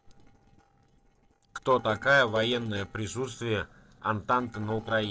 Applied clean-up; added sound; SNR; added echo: neural separator model SepFormer DNS4.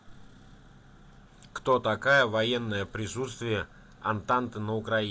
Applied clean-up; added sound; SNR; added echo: none; none; none; none.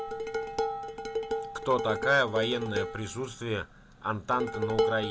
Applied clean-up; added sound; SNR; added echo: none; Dishes, pots, and pans; 2 dB; none.